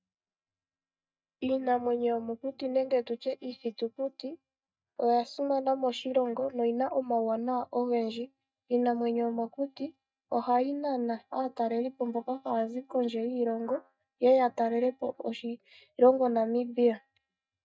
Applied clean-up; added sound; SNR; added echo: neural mask model DeepFilterNet 3.